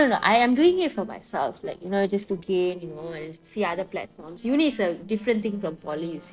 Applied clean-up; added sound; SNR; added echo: neural separator model SepFormer DNS4.